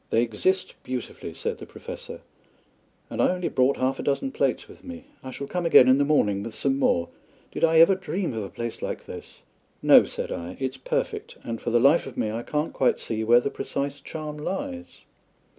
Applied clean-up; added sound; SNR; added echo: none; none; none; none.